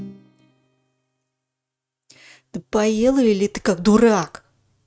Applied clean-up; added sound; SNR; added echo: neural mask model RNNoise.